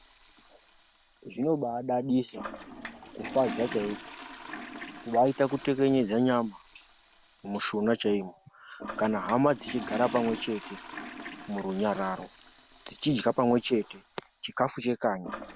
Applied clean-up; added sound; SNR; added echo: none; Toilet flush; 14 dB; none.